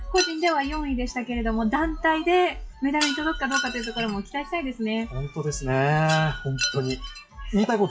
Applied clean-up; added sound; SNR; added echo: classical method WPE with log-MMSE.